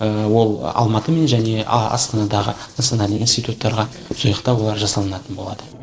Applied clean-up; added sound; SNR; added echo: neural separator model SepFormer DNS4.